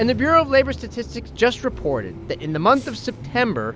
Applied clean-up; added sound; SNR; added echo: none; Bus / Engine; 13 dB; none.